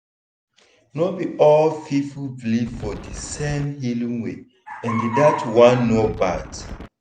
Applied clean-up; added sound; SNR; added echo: none; Wind; 13 dB; none.